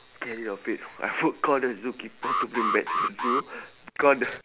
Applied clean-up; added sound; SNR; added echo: none; Alarm; 0 dB; none.